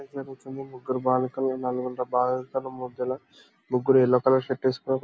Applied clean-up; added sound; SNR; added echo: none; none; none; none.